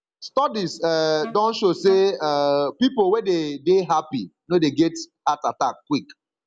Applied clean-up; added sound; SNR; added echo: none; Wind instrument, woodwind instrument; 18 dB; none.